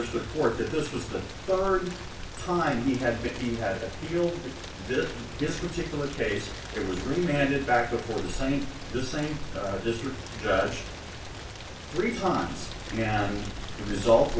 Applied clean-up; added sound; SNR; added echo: none; Rain; 10 dB; reverberation time 0.3 s.